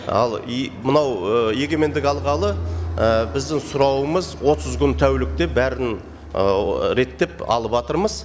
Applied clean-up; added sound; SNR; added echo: none; Fixed-wing aircraft, airplane; 10 dB; none.